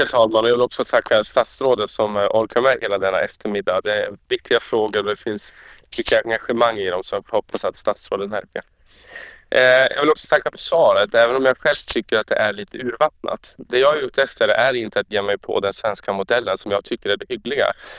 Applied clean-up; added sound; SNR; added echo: neural diffusion model UNIVERSE++.